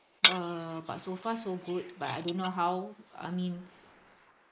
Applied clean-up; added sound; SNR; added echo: neural mask model Resemble Enhance denoiser.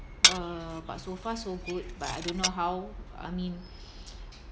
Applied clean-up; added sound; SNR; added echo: none; Glass; -5 dB; none.